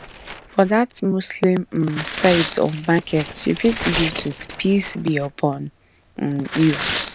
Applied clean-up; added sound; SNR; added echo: none; Tearing; 9 dB; none.